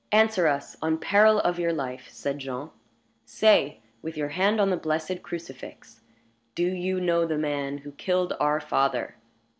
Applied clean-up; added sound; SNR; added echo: none; none; none; none.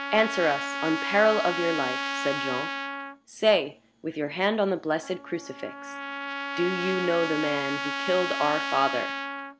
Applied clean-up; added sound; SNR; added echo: none; Trumpet; 5 dB; none.